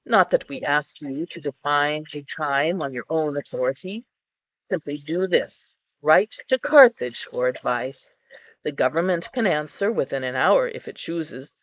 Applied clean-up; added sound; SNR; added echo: neural mask model Resemble Enhance denoiser.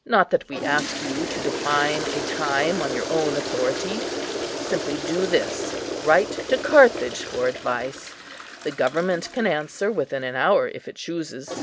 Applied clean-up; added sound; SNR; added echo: none; Toilet flush; 7 dB; none.